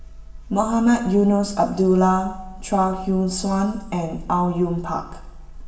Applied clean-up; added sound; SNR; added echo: none; none; none; reverberation time 1.0 s.